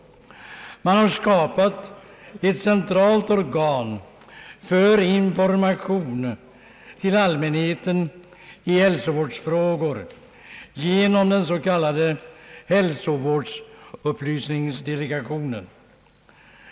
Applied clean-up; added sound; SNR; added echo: none; none; none; none.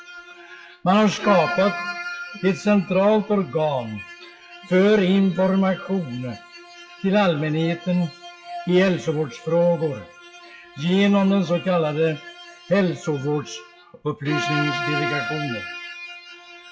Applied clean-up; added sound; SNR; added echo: classical method WPE with log-MMSE.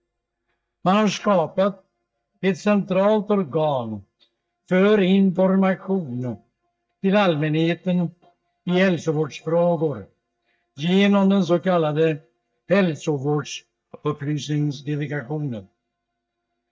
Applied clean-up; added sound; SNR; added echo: neural mask model DeepFilterNet 3.